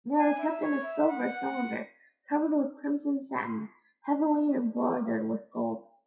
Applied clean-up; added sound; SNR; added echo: classical method WPE with log-MMSE.